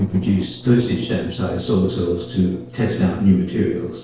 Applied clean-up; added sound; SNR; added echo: neural separator model SepFormer DNS4.